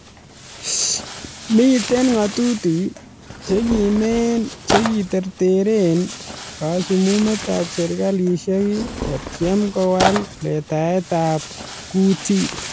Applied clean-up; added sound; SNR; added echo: none; Tearing; 10 dB; none.